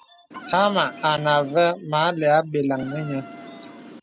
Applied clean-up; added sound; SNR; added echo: none; Insect; 17 dB; none.